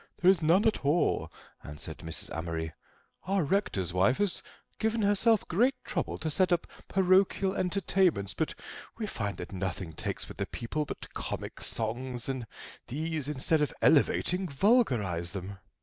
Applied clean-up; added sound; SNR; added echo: none; none; none; none.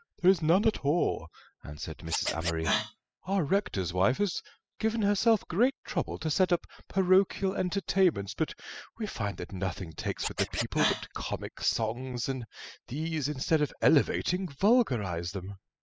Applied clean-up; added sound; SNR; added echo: classical method spectral subtraction.